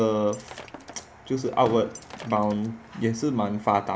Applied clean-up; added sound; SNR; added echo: none; Fireworks + Shatter; 19 dB; none.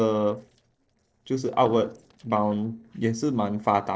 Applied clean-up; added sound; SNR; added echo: neural separator model SepFormer DNS4.